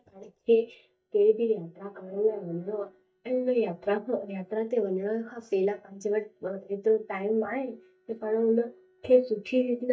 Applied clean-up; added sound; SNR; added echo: neural mask model DeepFilterNet 3.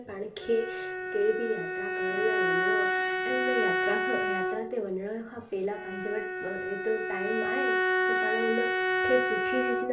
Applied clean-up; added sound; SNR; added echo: none; Bowed string instrument; -3 dB; reverberation time 0.2 s.